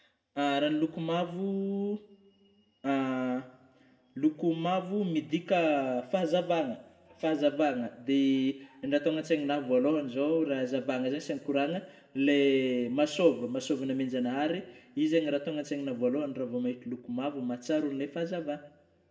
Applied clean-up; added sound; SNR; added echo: none; none; none; reverberation time 0.9 s.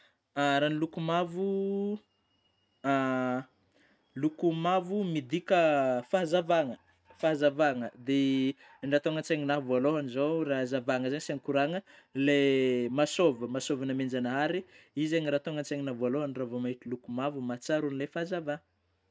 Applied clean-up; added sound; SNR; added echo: none; none; none; none.